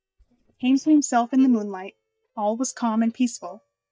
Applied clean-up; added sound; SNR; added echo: neural mask model DeepFilterNet 3.